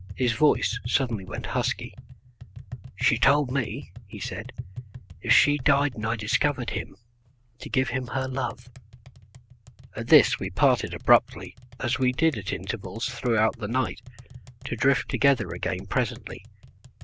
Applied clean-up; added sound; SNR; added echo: none; Tap; 15 dB; none.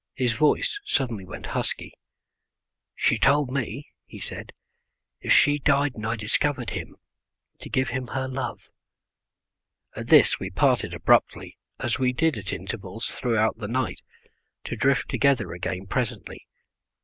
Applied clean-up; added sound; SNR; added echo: none; none; none; none.